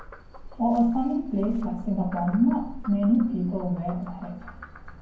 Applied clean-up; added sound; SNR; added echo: none; Frog; 13 dB; reverberation time 0.9 s.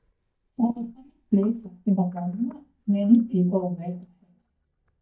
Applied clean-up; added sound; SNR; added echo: neural mask model DeepFilterNet 3.